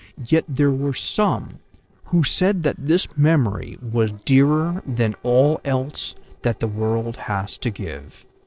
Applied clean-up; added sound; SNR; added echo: neural separator model SepFormer DNS4.